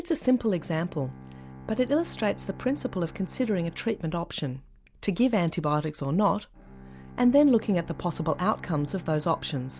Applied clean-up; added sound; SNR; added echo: none; Bowed string instrument; 19 dB; none.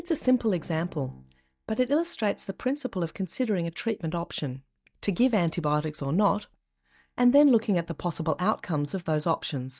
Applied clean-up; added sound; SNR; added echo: neural mask model DeepFilterNet 3.